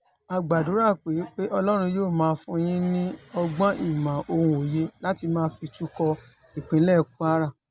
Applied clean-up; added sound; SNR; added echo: none; none; none; none.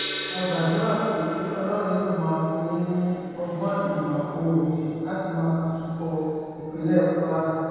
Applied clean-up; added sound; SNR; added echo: none; Gong; 14 dB; reverberation time 2.2 s.